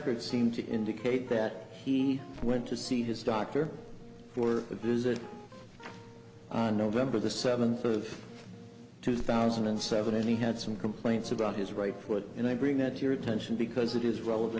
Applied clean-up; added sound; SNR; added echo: none; Crackle + Guitar; 17 dB; none.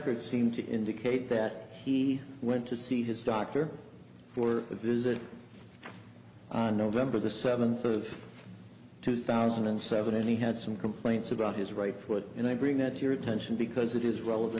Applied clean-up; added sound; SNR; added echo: none; none; none; none.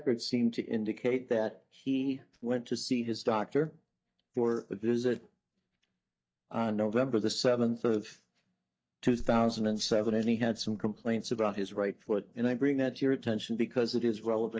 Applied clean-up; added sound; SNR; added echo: neural mask model DeepFilterNet 3.